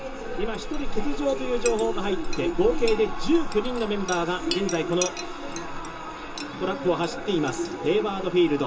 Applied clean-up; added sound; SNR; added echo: none; Chink, clink; 5 dB; reverberation time 0.2 s.